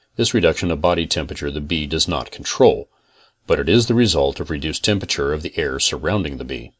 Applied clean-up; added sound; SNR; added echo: none; none; none; none.